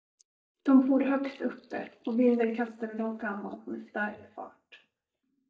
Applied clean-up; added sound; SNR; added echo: neural mask model DeepFilterNet 3.